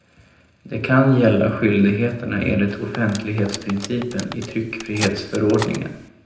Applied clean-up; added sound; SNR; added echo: none; Cutlery, silverware; 14 dB; reverberation time 0.8 s.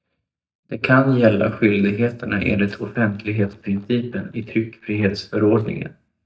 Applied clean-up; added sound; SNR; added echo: neural mask model DeepFilterNet 3.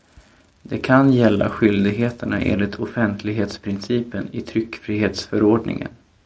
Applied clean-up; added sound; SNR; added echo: none; none; none; none.